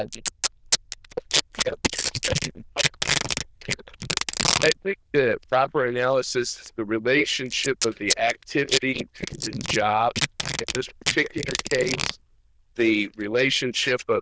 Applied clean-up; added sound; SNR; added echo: neural diffusion model UNIVERSE++.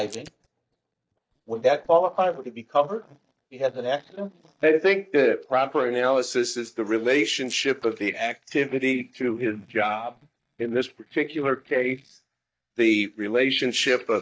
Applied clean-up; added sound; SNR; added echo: neural mask model DeepFilterNet 3.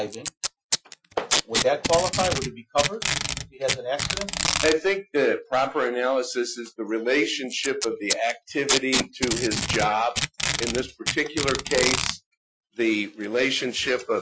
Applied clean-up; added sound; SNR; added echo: classical method Wiener filter.